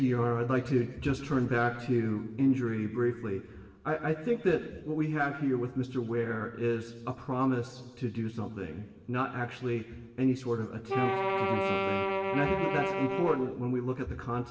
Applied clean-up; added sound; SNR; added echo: none; Wind instrument, woodwind instrument; 1 dB; reverberation time 1.2 s.